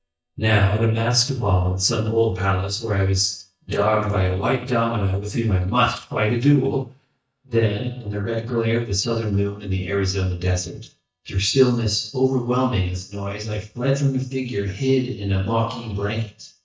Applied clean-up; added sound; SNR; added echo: neural mask model DeepFilterNet 3.